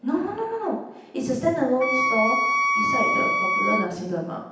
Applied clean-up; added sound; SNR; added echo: none; Wind instrument, woodwind instrument; -3 dB; reverberation time 0.9 s.